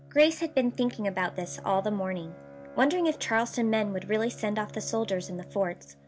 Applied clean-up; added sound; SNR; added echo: none; Bowed string instrument; 18 dB; none.